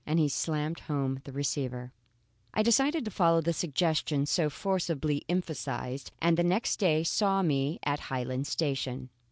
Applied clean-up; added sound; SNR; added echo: none; none; none; none.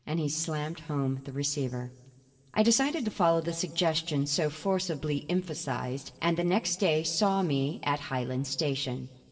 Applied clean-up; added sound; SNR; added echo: none; none; none; reverberation time 1.5 s.